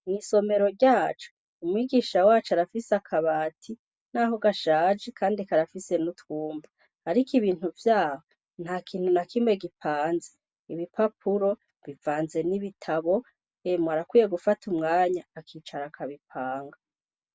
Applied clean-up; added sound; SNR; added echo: none; none; none; none.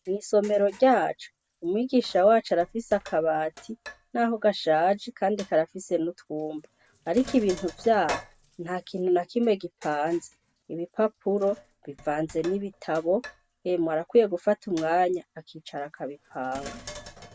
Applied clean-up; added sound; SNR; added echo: none; Sink (filling or washing); 20 dB; none.